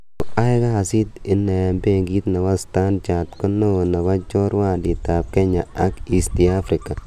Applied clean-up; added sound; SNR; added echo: none; none; none; none.